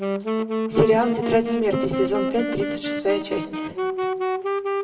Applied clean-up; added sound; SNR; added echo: none; Wind instrument, woodwind instrument; 1 dB; reverberation time 0.9 s.